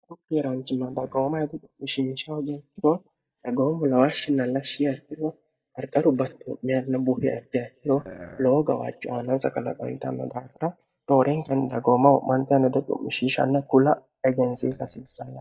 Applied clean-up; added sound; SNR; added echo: neural mask model DeepFilterNet 3.